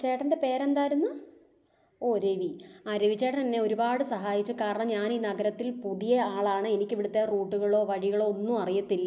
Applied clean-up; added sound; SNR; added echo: none; none; none; none.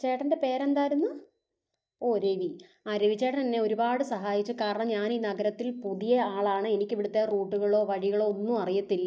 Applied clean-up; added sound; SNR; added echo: neural mask model DeepFilterNet 3.